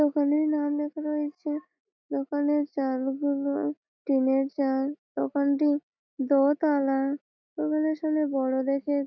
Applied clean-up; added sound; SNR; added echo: none; none; none; none.